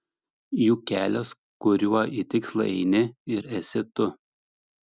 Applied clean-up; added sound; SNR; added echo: none; none; none; none.